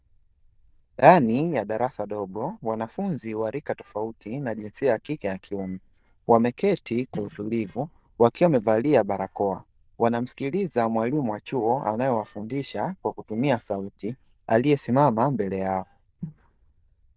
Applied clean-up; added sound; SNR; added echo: neural diffusion model UNIVERSE++.